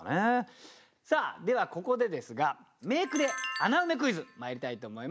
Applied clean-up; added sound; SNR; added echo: none; none; none; none.